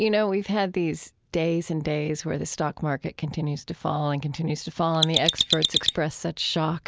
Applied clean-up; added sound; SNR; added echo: none; Mechanisms; -2 dB; none.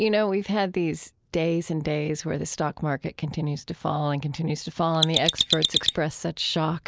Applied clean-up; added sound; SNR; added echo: neural mask model Resemble Enhance denoiser.